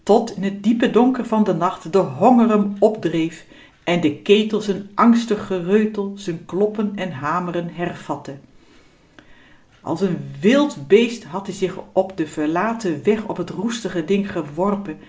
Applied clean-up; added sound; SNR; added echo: none; none; none; none.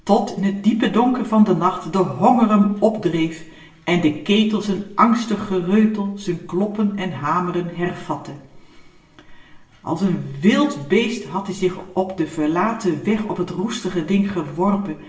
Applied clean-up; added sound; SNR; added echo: none; none; none; reverberation time 0.8 s.